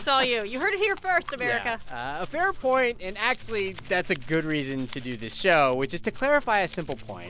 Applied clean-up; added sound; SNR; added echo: none; Domestic sounds, home sounds; 13 dB; none.